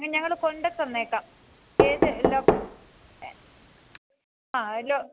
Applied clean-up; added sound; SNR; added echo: none; Knock; -3 dB; none.